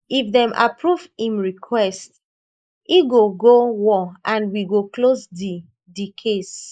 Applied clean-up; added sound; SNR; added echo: neural mask model Resemble Enhance denoiser.